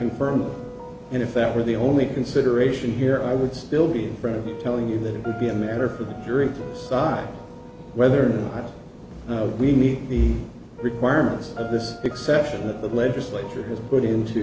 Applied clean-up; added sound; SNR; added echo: none; Piano; 18 dB; none.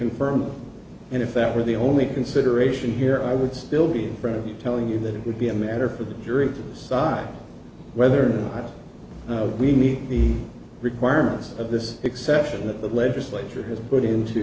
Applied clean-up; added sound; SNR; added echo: none; none; none; none.